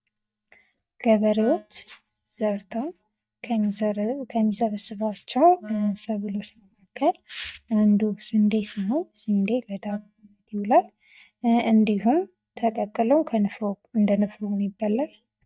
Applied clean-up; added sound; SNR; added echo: neural mask model DeepFilterNet 3.